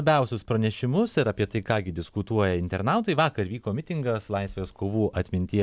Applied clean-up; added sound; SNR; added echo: none; none; none; none.